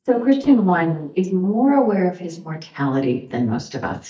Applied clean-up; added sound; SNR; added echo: neural mask model DeepFilterNet 3.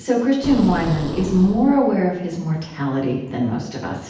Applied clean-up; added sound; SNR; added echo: none; Boom; 12 dB; reverberation time 0.9 s.